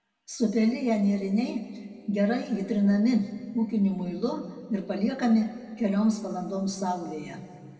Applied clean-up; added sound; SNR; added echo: none; none; none; reverberation time 1.9 s.